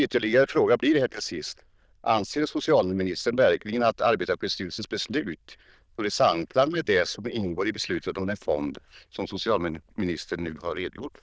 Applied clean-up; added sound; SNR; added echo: neural diffusion model UNIVERSE++.